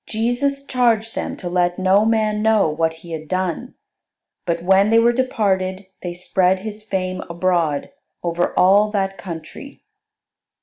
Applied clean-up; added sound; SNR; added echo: none; none; none; none.